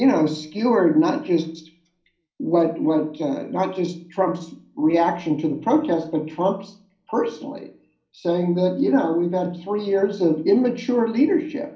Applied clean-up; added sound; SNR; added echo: none; none; none; reverberation time 0.6 s.